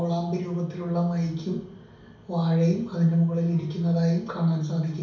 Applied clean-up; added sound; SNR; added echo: none; none; none; reverberation time 0.6 s.